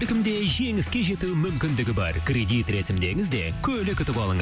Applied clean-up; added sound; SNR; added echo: none; none; none; none.